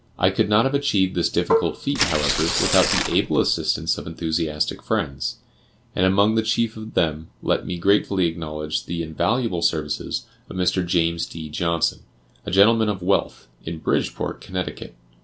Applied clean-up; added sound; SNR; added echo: none; Tearing + Marimba, xylophone; 1 dB; none.